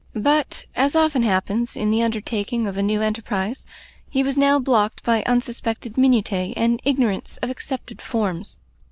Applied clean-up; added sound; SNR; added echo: none; none; none; none.